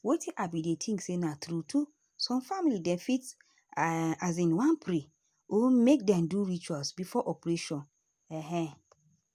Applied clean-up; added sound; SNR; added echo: none; none; none; none.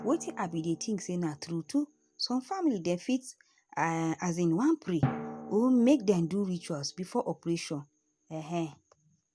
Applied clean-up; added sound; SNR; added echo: none; Drum; 13 dB; none.